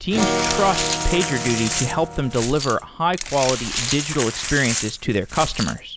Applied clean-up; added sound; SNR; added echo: none; Glass + Acoustic guitar / Strum; 4 dB; none.